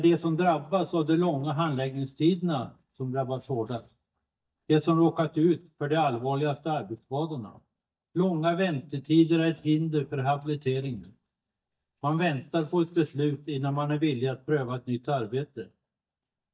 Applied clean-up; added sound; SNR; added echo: neural mask model DeepFilterNet 3.